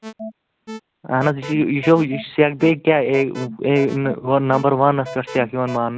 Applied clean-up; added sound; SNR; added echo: none; Alarm; 16 dB; none.